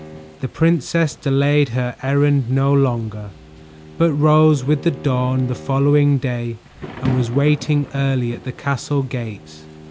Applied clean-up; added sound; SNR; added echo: none; Thunder / Rain + Bowed string instrument; 17 dB; none.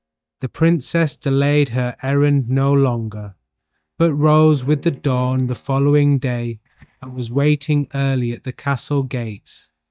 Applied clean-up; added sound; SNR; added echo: neural mask model DeepFilterNet 3.